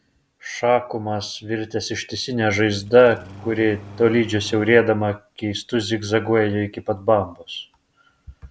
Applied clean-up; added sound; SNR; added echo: none; Engine starting; 19 dB; none.